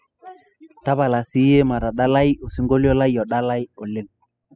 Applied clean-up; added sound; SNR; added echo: classical method spectral subtraction.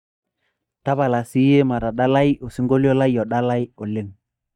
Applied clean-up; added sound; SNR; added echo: neural mask model DeepFilterNet 3.